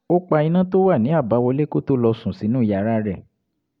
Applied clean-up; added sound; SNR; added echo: none; none; none; none.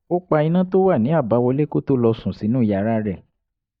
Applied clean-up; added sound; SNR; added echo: neural mask model DeepFilterNet 3.